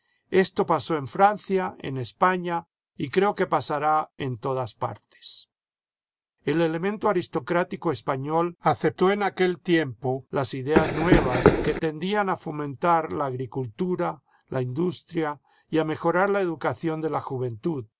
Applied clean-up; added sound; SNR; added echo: none; Run; -5 dB; none.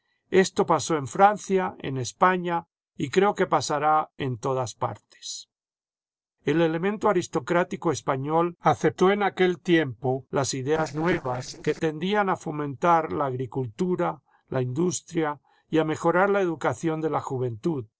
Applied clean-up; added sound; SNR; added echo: neural separator model SepFormer DNS4.